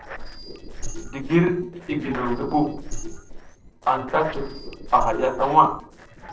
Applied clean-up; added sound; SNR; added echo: neural separator model SepFormer DNS4.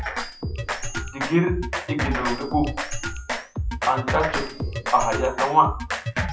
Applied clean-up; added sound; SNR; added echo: classical method WPE with log-MMSE.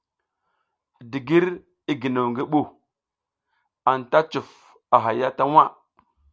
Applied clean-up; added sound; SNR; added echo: none; none; none; none.